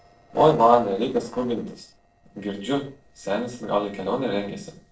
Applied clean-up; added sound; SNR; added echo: neural separator model SepFormer DNS4.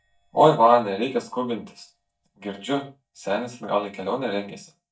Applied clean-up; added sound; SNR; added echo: neural mask model DeepFilterNet 3.